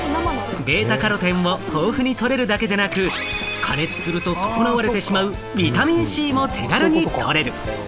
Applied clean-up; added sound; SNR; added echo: none; none; none; none.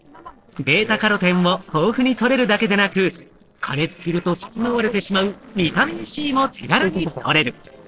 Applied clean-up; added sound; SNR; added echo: neural separator model SepFormer DNS4.